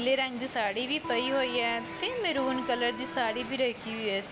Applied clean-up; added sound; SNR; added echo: none; Electric guitar; 9 dB; none.